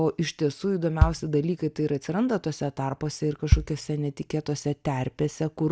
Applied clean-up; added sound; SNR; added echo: none; Bass drum; 2 dB; none.